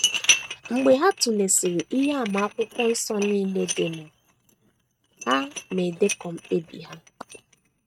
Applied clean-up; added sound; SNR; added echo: neural mask model RNNoise.